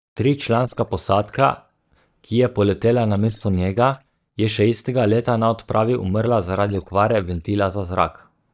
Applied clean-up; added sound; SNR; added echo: neural mask model DeepFilterNet 3.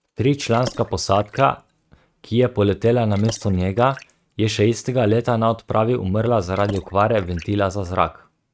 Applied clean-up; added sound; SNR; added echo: neural mask model RNNoise.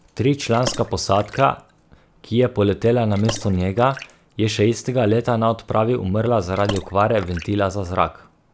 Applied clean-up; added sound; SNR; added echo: none; Water / Splash, splatter; 15 dB; none.